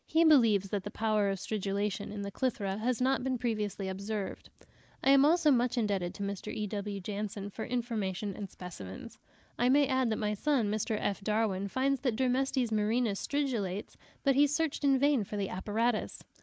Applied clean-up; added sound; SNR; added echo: neural mask model Resemble Enhance denoiser.